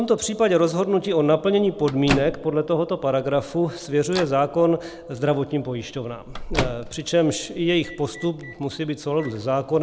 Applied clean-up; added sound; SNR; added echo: none; Microwave oven; 13 dB; none.